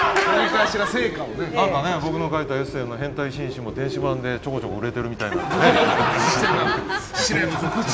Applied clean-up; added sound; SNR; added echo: none; Bird; 10 dB; none.